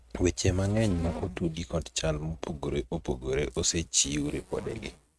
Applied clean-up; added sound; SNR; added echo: neural mask model RNNoise.